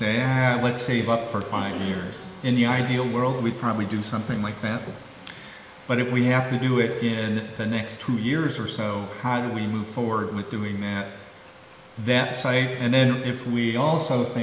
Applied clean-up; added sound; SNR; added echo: none; none; none; none.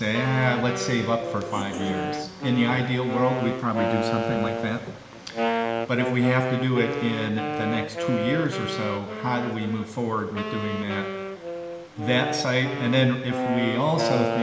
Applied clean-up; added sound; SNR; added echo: none; Wind instrument, woodwind instrument; 4 dB; none.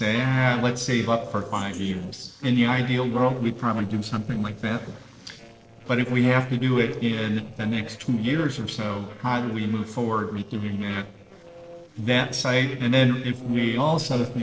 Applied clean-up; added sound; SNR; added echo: neural separator model SepFormer DNS4.